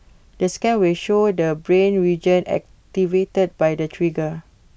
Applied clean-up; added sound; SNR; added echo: none; none; none; none.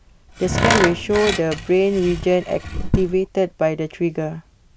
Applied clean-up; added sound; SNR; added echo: none; Tools; 3 dB; none.